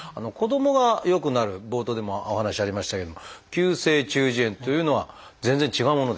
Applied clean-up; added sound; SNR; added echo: none; none; none; none.